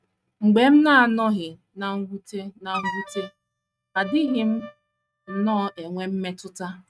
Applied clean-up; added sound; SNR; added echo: neural mask model RNNoise.